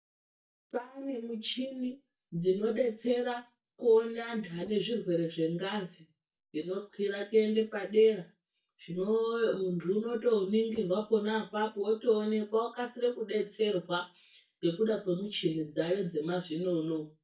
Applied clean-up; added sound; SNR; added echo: neural mask model DeepFilterNet 3.